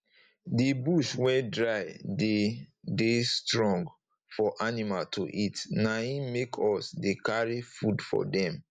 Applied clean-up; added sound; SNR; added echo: none; none; none; none.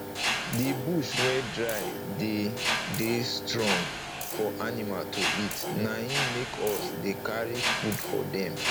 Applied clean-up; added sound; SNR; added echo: none; Mechanisms; 0 dB; none.